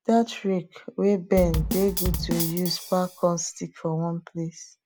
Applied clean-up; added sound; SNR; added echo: none; Bass drum / Snare drum; 4 dB; none.